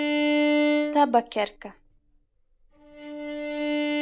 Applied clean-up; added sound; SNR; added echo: none; Bowed string instrument; -3 dB; none.